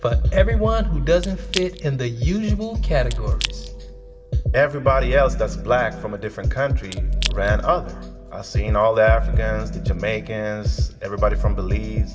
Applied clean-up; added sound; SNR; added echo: none; Crack / Crushing; 14 dB; reverberation time 1.8 s.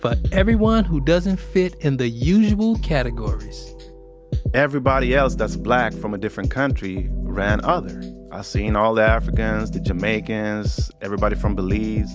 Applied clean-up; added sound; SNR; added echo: none; none; none; none.